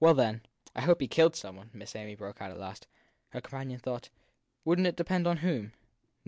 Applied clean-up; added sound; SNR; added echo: none; none; none; none.